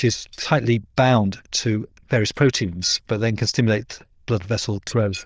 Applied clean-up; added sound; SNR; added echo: neural diffusion model UNIVERSE++.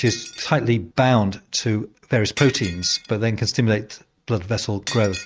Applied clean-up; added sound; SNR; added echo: neural mask model RNNoise.